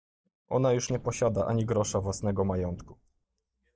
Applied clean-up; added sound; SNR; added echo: neural mask model DeepFilterNet 3.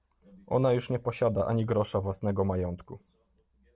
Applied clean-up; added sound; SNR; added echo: none; none; none; none.